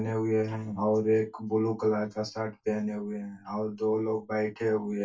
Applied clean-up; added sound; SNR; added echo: neural mask model DeepFilterNet 3.